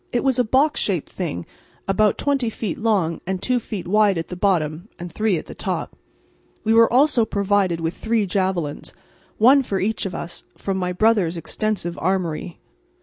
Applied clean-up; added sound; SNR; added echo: none; none; none; none.